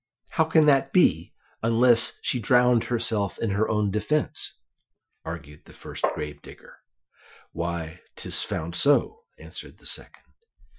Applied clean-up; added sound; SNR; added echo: classical method Wiener filter.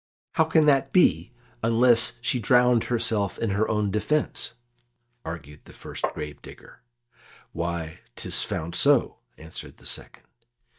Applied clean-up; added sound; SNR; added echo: neural mask model DeepFilterNet 3.